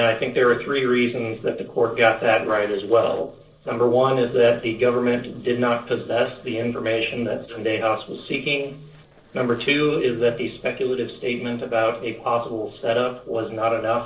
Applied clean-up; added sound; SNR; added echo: neural separator model SepFormer DNS4.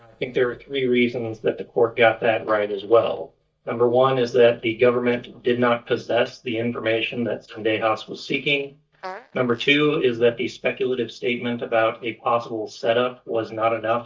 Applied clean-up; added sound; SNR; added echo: neural mask model DeepFilterNet 3.